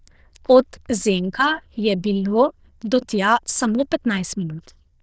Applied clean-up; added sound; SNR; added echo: neural diffusion model UNIVERSE++.